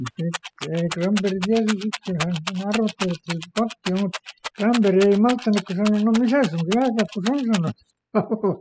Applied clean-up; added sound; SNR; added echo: classical method spectral subtraction.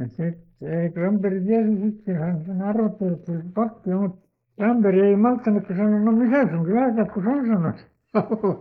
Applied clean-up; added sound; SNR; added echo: neural mask model Resemble Enhance denoiser.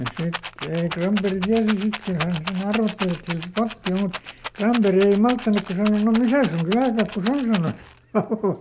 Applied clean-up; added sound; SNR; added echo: none; Rattle; 12 dB; none.